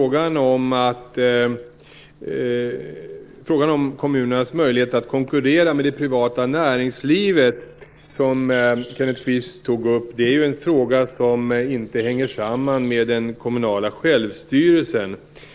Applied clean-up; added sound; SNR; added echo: neural separator model SepFormer DNS4.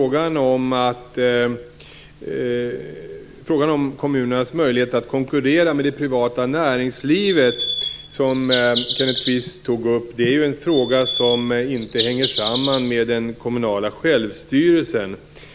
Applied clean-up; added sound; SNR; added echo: none; Bird vocalization, bird call, bird song; 6 dB; none.